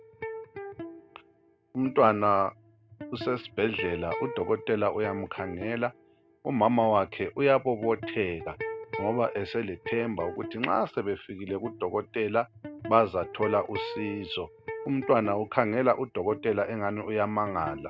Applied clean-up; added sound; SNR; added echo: none; Electric guitar; 12 dB; none.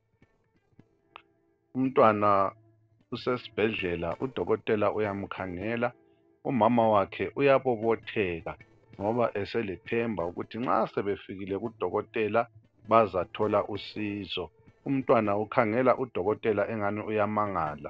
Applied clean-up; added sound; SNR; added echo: neural separator model SepFormer DNS4.